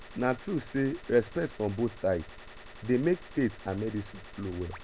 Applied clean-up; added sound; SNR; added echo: none; Gunshot, gunfire; 16 dB; none.